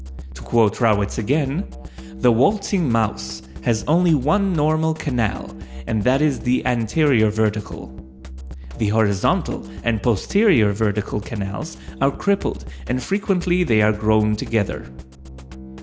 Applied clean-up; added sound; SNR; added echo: none; Drum kit; 14 dB; none.